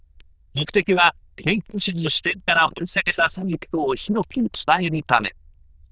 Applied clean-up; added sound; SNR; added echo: neural diffusion model UNIVERSE++.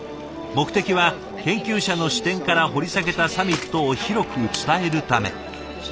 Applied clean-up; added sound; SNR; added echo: none; Bicycle; 18 dB; none.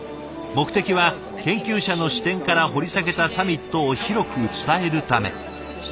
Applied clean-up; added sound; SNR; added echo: none; none; none; none.